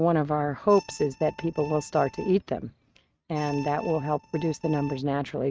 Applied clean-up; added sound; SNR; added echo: neural mask model RNNoise.